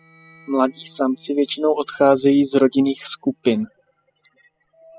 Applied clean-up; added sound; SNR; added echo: classical method spectral subtraction.